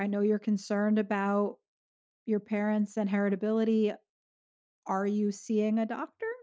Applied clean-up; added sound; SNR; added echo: none; none; none; none.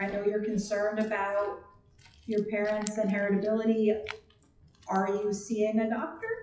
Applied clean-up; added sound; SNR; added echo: classical method WPE with log-MMSE.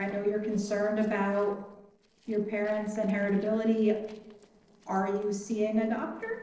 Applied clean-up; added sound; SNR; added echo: neural separator model SepFormer DNS4.